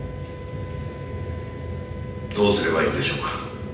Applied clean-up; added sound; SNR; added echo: none; Wind instrument, woodwind instrument; 16 dB; reverberation time 0.9 s.